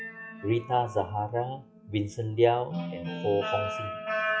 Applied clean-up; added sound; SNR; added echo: classical method log-MMSE.